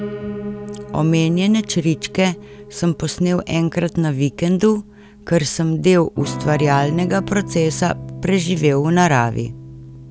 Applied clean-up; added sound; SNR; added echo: none; Piano + Electric guitar / Strum; 13 dB; none.